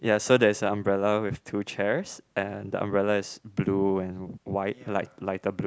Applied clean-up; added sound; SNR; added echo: none; none; none; none.